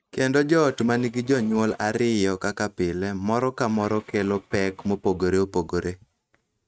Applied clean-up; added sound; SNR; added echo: neural mask model RNNoise.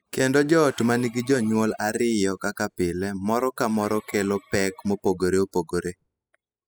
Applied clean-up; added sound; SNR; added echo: classical method spectral subtraction.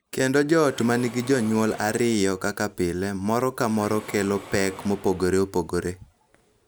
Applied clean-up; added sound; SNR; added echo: none; Mechanisms; 20 dB; none.